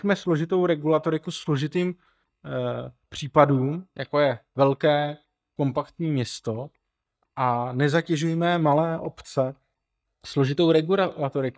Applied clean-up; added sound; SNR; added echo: neural mask model DeepFilterNet 3.